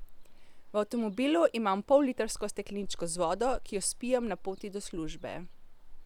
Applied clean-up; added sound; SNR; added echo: none; Ocean; 11 dB; none.